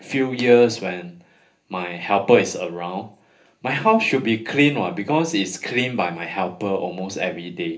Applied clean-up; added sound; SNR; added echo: none; none; none; reverberation time 0.3 s.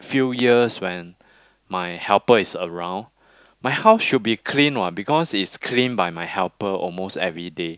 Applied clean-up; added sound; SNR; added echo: none; none; none; none.